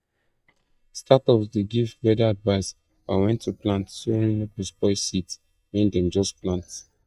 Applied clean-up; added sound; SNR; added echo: neural mask model DeepFilterNet 3.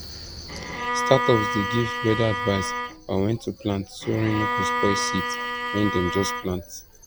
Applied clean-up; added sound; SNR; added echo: none; Bowed string instrument; 3 dB; none.